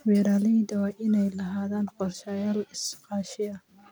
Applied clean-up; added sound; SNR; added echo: none; none; none; none.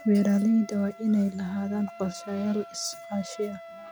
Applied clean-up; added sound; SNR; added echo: none; Wind instrument, woodwind instrument; 18 dB; none.